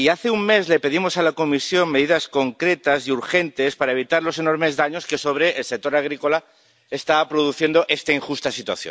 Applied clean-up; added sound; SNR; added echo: none; none; none; none.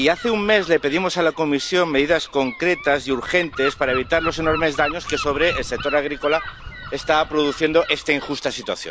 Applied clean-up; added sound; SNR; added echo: none; Gull, seagull / Wind; 12 dB; none.